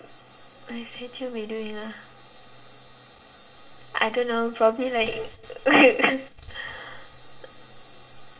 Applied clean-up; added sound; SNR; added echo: none; none; none; reverberation time 0.2 s.